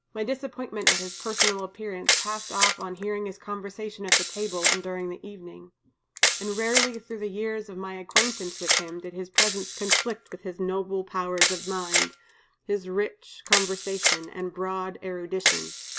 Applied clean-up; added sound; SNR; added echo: none; Camera; -3 dB; none.